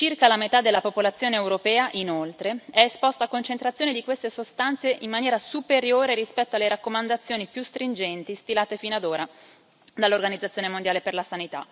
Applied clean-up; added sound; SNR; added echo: none; none; none; none.